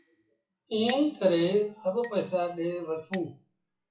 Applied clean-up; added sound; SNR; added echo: classical method WPE with log-MMSE.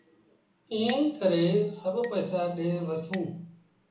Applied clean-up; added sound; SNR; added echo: none; Chink, clink; 12 dB; reverberation time 0.8 s.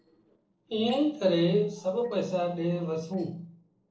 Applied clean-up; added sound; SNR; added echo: neural separator model SepFormer DNS4.